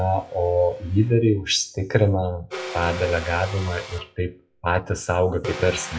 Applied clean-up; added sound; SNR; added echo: classical method WPE with log-MMSE.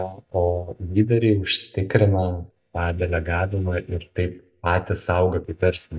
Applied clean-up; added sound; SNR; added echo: neural mask model DeepFilterNet 3.